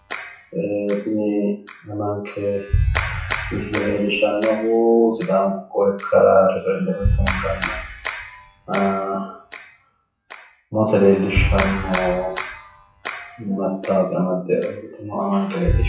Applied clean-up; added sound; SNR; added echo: classical method WPE with log-MMSE.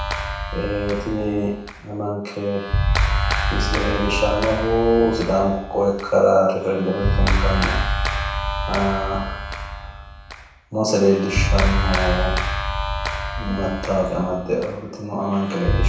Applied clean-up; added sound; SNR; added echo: none; Clapping; 1 dB; reverberation time 0.6 s.